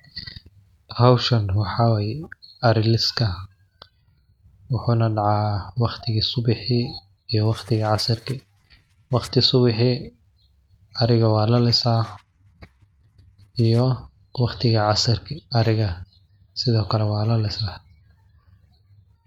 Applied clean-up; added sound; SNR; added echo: neural mask model RNNoise.